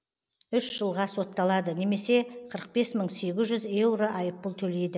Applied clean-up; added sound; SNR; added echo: none; none; none; none.